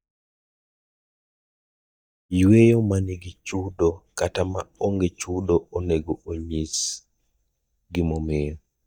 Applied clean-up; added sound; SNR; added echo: neural mask model DeepFilterNet 3.